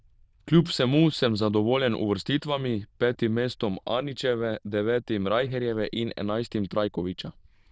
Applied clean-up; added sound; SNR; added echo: neural diffusion model UNIVERSE++.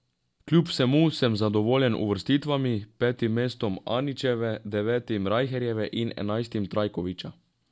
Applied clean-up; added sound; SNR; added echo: none; none; none; none.